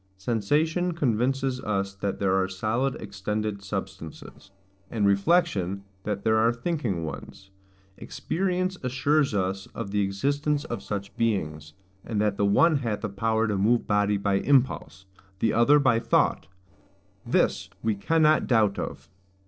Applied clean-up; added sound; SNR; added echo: neural separator model SepFormer DNS4.